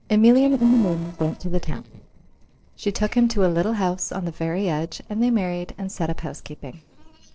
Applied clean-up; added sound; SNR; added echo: neural separator model SepFormer DNS4.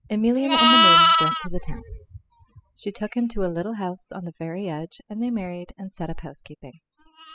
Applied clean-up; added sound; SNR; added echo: classical method spectral subtraction.